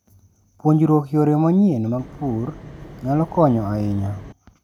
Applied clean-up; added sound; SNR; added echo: none; Wind; 18 dB; none.